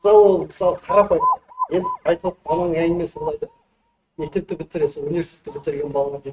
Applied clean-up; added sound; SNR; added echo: neural mask model RNNoise.